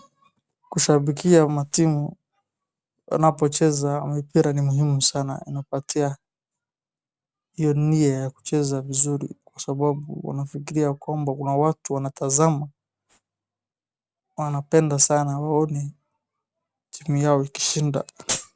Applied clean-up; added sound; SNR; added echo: none; none; none; none.